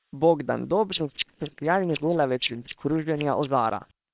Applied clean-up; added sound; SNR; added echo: neural separator model SepFormer WHAM!.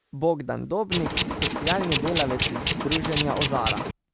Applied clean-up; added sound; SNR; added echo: none; Tools; -1 dB; none.